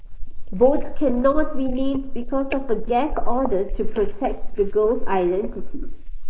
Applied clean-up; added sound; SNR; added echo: neural mask model Resemble Enhance denoiser.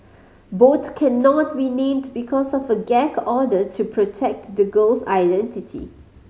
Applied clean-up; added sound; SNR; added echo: none; none; none; none.